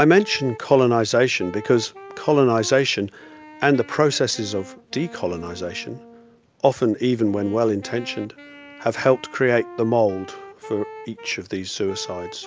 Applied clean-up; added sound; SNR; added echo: none; Wind instrument, woodwind instrument; 19 dB; none.